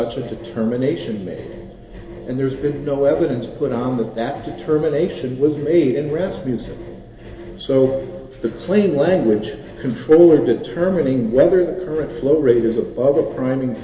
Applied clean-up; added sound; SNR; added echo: none; Engine; 18 dB; reverberation time 1.8 s.